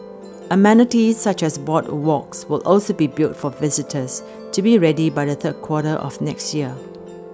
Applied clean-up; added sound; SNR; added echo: none; Musical instrument; 17 dB; none.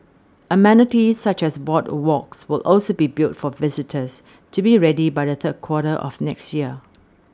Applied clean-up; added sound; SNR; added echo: none; none; none; none.